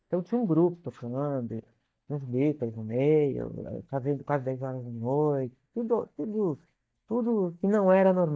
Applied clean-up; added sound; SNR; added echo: neural mask model DeepFilterNet 3.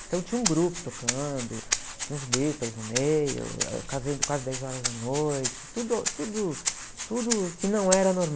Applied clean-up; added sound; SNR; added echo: none; Rattle (instrument); 4 dB; none.